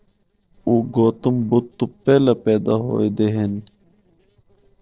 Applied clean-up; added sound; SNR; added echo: neural separator model SepFormer DNS4.